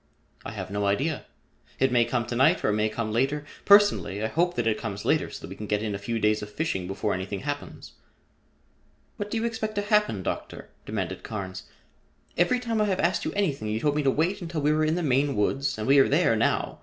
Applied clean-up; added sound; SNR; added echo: none; none; none; none.